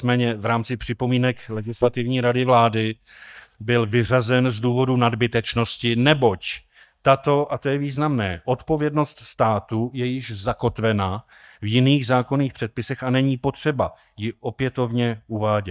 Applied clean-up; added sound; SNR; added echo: neural mask model DeepFilterNet 3.